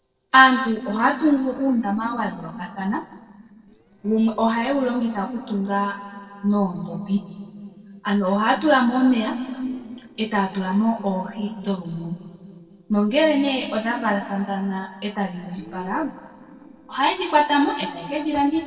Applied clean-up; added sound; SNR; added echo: neural separator model SepFormer DNS4.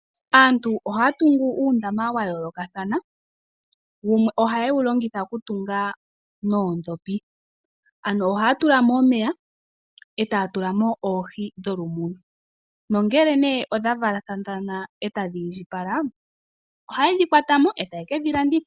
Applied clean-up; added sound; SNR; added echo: none; none; none; none.